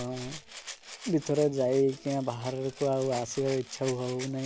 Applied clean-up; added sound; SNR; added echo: none; Rattle (instrument); 15 dB; none.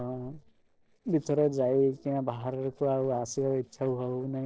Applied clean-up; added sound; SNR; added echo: neural separator model SepFormer DNS4.